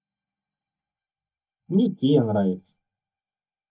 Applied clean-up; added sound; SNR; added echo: neural mask model DeepFilterNet 3.